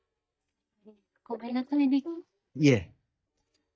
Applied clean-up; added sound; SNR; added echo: neural mask model DeepFilterNet 3.